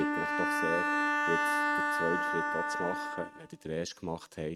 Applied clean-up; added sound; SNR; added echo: neural mask model RNNoise.